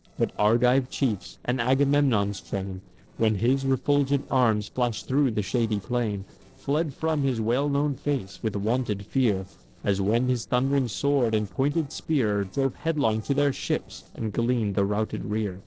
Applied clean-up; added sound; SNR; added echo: neural separator model SepFormer DNS4.